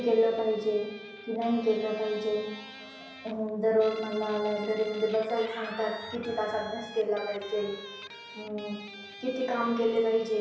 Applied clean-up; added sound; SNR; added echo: none; Guitar; 16 dB; reverberation time 0.9 s.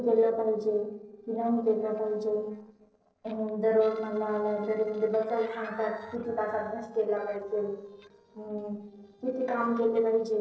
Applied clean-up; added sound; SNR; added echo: neural separator model SepFormer DNS4.